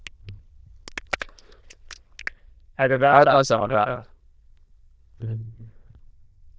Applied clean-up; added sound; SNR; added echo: neural diffusion model UNIVERSE++.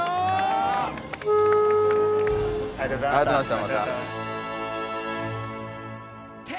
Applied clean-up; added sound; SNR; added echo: none; Wind instrument, woodwind instrument; -3 dB; none.